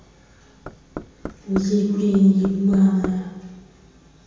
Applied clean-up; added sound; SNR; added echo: none; Knock; 13 dB; reverberation time 1.2 s.